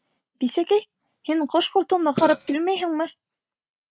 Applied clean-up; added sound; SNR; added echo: neural mask model RNNoise.